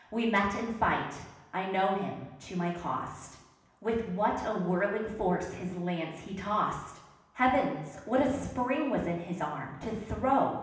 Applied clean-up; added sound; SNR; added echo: none; none; none; reverberation time 0.9 s.